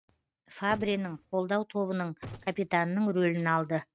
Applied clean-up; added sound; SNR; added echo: neural mask model RNNoise.